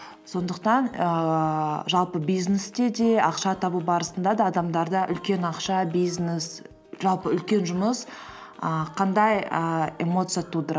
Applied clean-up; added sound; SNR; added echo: none; none; none; none.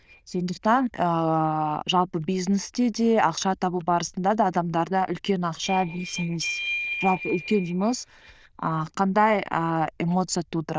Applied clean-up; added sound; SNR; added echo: neural diffusion model UNIVERSE++.